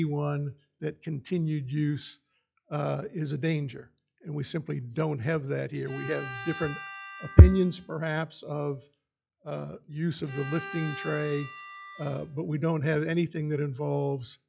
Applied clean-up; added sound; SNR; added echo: classical method log-MMSE.